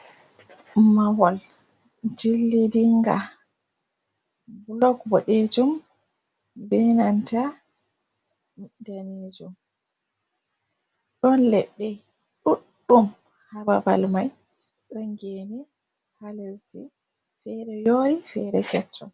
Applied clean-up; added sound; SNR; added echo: none; none; none; none.